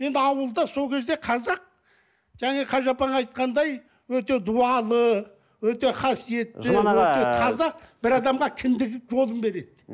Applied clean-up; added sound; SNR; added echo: none; none; none; none.